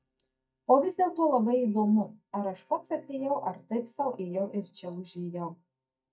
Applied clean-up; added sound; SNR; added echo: neural mask model DeepFilterNet 3.